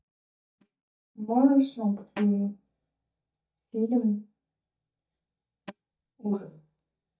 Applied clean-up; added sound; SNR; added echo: neural mask model DeepFilterNet 3.